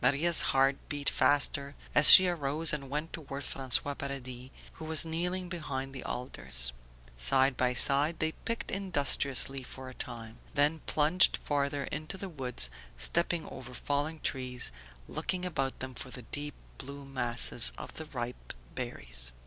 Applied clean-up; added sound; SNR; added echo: none; none; none; none.